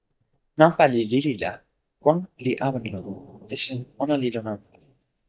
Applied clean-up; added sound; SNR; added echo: neural mask model DeepFilterNet 3.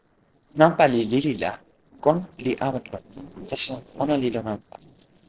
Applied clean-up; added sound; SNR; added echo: neural separator model SepFormer DNS4.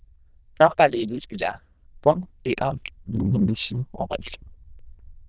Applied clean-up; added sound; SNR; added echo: neural diffusion model UNIVERSE++.